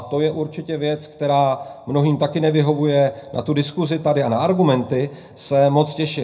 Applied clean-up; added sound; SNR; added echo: none; none; none; reverberation time 0.3 s.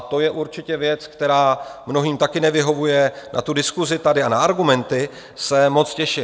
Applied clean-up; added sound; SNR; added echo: none; none; none; none.